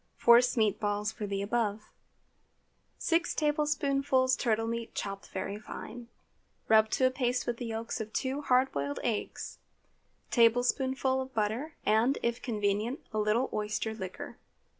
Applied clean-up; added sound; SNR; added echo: none; none; none; none.